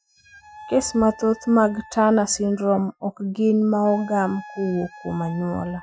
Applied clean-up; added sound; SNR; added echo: classical method Wiener filter.